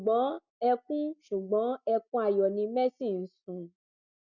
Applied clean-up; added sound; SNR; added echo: none; none; none; none.